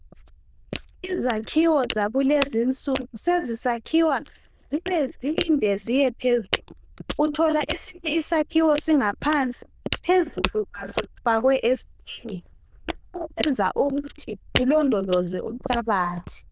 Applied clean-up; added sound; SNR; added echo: neural diffusion model UNIVERSE++.